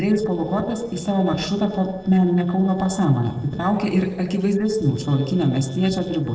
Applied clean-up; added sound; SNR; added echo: neural separator model SepFormer DNS4.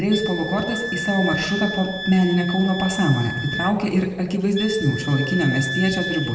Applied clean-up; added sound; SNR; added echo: none; Wind instrument, woodwind instrument; 9 dB; reverberation time 1.1 s.